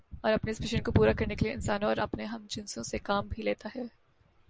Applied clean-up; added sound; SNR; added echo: none; none; none; none.